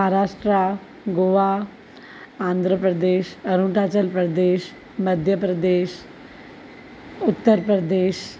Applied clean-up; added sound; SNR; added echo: none; none; none; none.